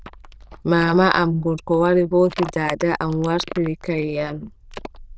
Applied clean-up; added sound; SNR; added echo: neural diffusion model UNIVERSE++.